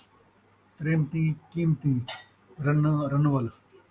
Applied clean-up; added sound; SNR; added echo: none; none; none; none.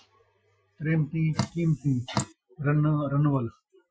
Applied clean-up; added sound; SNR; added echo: classical method Wiener filter.